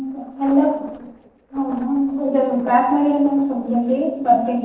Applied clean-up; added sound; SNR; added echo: neural separator model SepFormer DNS4.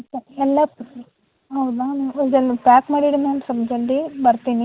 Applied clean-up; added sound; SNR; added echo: none; none; none; none.